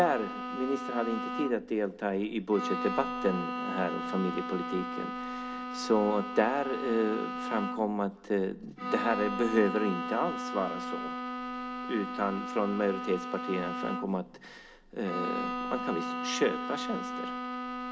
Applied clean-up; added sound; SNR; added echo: none; Bowed string instrument; 4 dB; reverberation time 0.3 s.